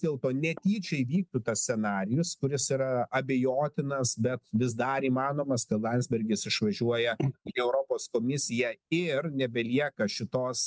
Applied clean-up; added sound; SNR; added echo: none; none; none; none.